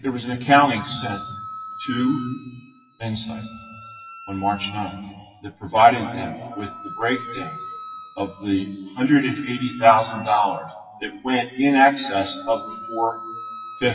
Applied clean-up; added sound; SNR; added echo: classical method WPE with log-MMSE.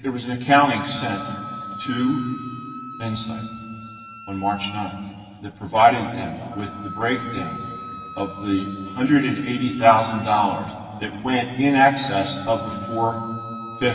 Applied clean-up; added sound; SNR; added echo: none; Wind instrument, woodwind instrument; 15 dB; reverberation time 2.4 s.